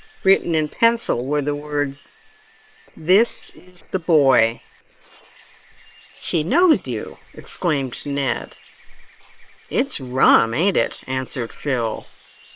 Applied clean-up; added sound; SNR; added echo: neural separator model SepFormer WHAM!.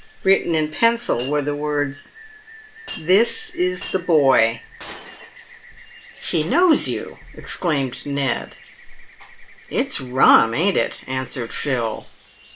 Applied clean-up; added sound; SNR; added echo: none; Shatter + Rain; 20 dB; none.